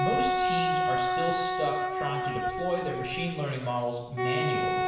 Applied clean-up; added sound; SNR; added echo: none; Wind instrument, woodwind instrument; -3 dB; reverberation time 0.8 s.